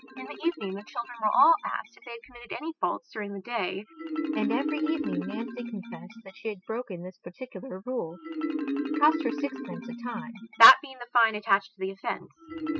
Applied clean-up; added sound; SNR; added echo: classical method spectral subtraction.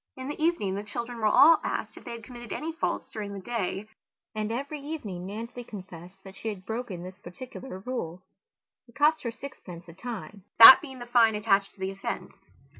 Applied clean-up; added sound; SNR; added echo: none; none; none; none.